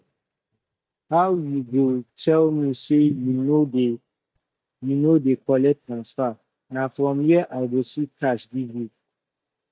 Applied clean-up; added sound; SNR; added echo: neural mask model DeepFilterNet 3.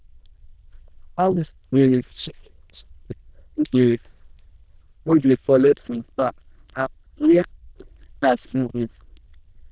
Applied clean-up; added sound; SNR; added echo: neural diffusion model UNIVERSE++.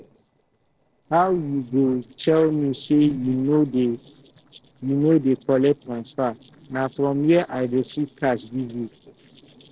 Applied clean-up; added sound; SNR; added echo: neural separator model SepFormer DNS4.